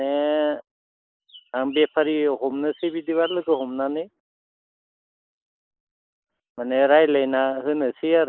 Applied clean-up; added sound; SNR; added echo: neural mask model Resemble Enhance denoiser.